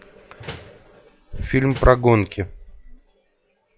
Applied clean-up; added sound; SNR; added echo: classical method log-MMSE.